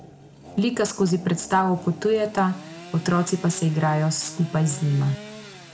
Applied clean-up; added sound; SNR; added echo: none; Sawing / Engine; 18 dB; none.